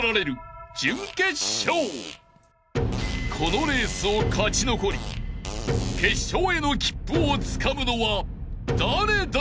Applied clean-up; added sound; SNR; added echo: none; Fart; 14 dB; none.